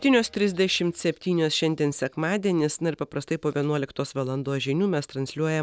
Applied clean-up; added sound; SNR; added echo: none; none; none; none.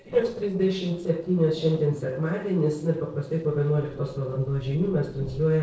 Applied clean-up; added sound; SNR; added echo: neural separator model SepFormer DNS4.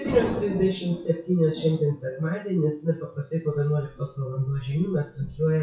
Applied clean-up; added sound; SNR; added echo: classical method WPE with log-MMSE.